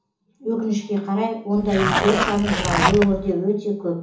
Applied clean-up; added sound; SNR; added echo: none; Zipper (clothing); 1 dB; reverberation time 0.8 s.